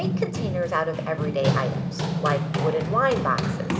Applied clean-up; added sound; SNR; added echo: none; Run; 0 dB; reverberation time 2.6 s.